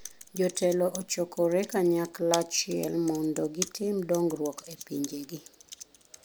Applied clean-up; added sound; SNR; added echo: none; Computer keyboard; 15 dB; none.